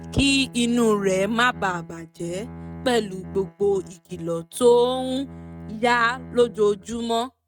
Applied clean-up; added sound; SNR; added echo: neural mask model RNNoise.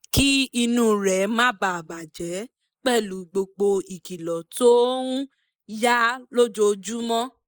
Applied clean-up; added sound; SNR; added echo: neural mask model Resemble Enhance denoiser.